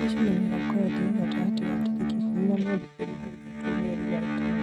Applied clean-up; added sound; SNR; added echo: neural mask model RNNoise.